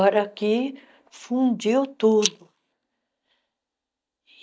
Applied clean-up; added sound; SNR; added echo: neural mask model DeepFilterNet 3.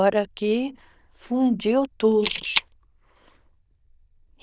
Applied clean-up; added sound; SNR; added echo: neural diffusion model UNIVERSE++.